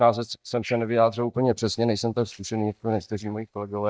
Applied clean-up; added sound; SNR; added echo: neural mask model DeepFilterNet 3.